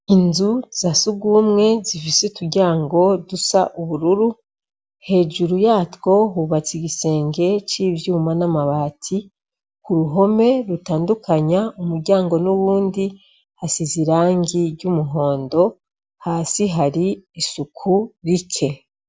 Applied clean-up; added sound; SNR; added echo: none; none; none; none.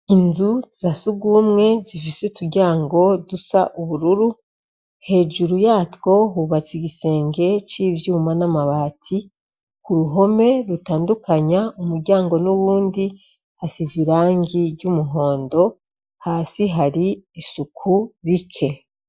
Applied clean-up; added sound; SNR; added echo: neural mask model DeepFilterNet 3.